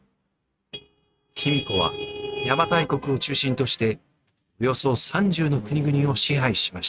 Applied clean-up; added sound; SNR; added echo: neural mask model RNNoise.